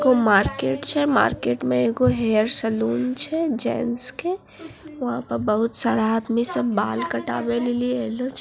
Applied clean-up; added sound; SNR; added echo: none; none; none; none.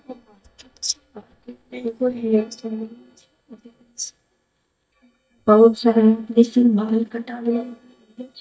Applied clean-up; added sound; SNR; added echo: neural mask model DeepFilterNet 3.